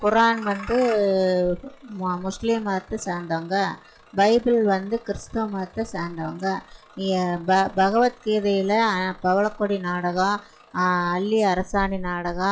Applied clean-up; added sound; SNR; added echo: classical method log-MMSE.